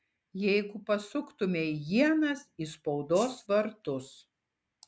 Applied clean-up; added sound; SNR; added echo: none; Rattle (instrument); 16 dB; none.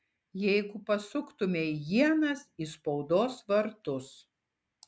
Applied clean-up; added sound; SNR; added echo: none; none; none; none.